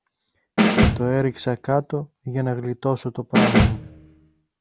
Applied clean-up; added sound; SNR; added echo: none; Snare drum; -5 dB; none.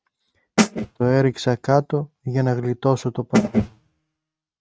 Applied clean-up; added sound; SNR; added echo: neural mask model RNNoise.